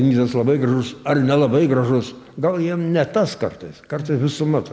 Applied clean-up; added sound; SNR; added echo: none; none; none; none.